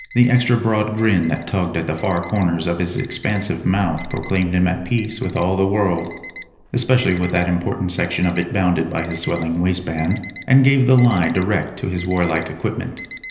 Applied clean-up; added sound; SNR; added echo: none; Alarm; 18 dB; reverberation time 1.4 s.